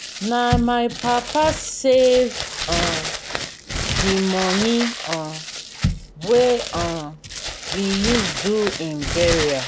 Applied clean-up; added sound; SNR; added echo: none; Crumpling, crinkling; 5 dB; none.